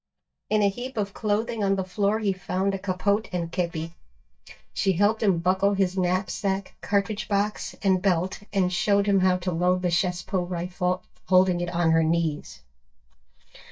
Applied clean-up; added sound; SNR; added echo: neural mask model DeepFilterNet 3.